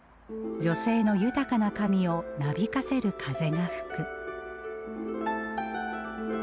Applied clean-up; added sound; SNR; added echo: none; none; none; none.